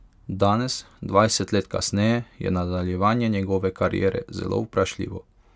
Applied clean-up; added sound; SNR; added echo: none; none; none; none.